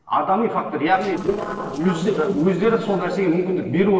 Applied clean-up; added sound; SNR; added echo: neural separator model SepFormer DNS4.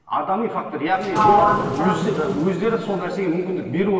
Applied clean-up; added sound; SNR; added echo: none; Sliding door; -1 dB; reverberation time 2.6 s.